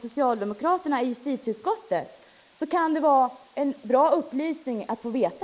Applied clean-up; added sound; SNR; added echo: neural mask model Resemble Enhance denoiser.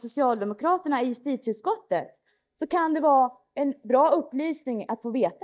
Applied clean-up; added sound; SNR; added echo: neural mask model DeepFilterNet 3.